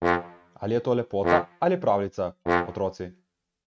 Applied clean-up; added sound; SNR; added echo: neural mask model RNNoise.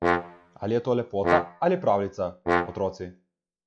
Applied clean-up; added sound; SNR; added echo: classical method log-MMSE.